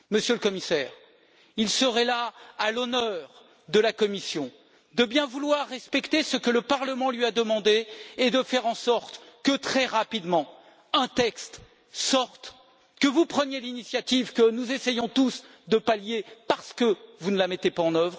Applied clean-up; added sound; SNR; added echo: none; none; none; none.